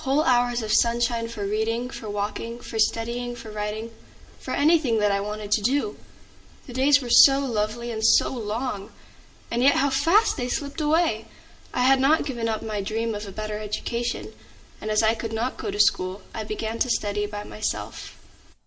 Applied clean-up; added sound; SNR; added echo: none; none; none; reverberation time 0.7 s.